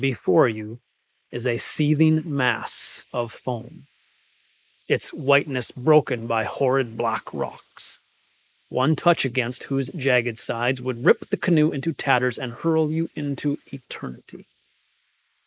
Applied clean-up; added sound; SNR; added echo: neural mask model Resemble Enhance denoiser.